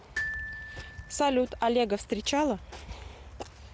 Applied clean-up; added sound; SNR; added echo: none; Glockenspiel; 10 dB; none.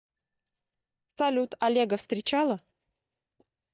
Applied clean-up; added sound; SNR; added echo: neural mask model DeepFilterNet 3.